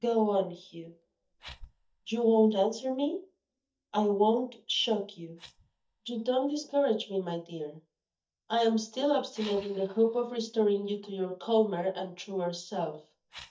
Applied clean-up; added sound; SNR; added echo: neural mask model DeepFilterNet 3.